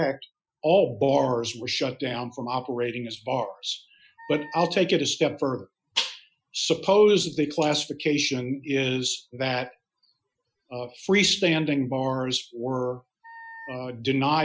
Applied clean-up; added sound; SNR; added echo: classical method Wiener filter.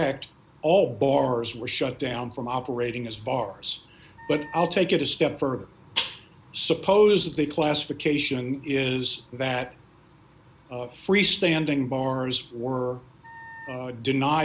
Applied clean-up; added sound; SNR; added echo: none; Wind instrument, woodwind instrument; 19 dB; none.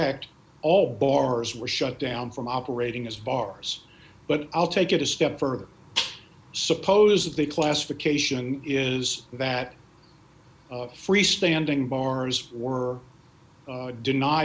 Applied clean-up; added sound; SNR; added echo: none; none; none; none.